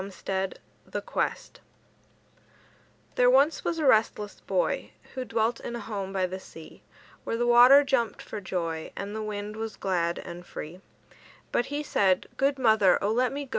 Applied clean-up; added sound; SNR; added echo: none; none; none; none.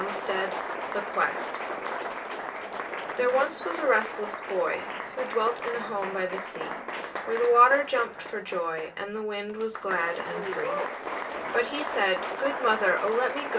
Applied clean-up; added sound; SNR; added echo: none; Applause; 6 dB; reverberation time 0.2 s.